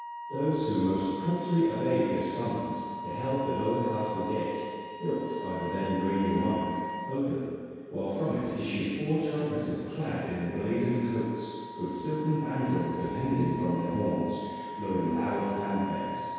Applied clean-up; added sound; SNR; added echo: none; Wind instrument, woodwind instrument; 10 dB; reverberation time 2.0 s.